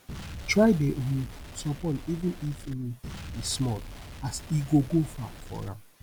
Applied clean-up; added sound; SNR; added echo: none; Explosion; 12 dB; none.